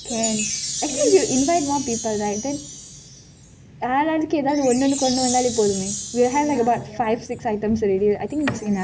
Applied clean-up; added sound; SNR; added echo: none; Chime; 9 dB; none.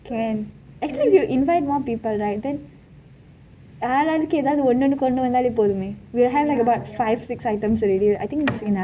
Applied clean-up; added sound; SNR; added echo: none; none; none; none.